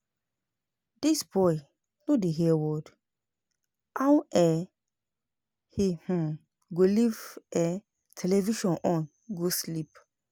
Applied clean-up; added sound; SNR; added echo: none; none; none; none.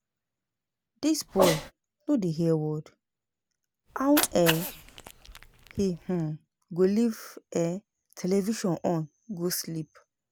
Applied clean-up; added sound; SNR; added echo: none; Cat; 8 dB; none.